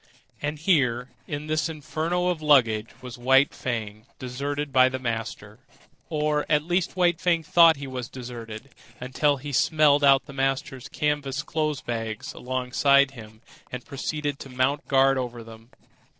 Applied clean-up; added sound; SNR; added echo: neural separator model SepFormer DNS4.